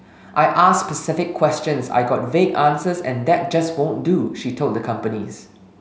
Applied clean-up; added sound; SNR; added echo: none; none; none; none.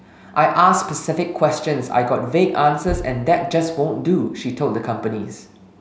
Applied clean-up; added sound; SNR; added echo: none; Knock / Wood; 15 dB; none.